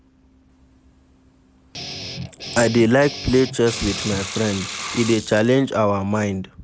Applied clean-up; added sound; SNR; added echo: none; Sink (filling or washing) / Water + Guitar; 10 dB; none.